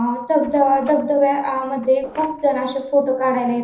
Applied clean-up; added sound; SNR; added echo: neural separator model SepFormer DNS4.